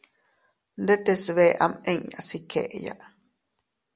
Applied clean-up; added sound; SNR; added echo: none; none; none; none.